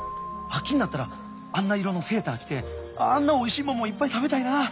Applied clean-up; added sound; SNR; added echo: none; Keyboard (musical); 16 dB; none.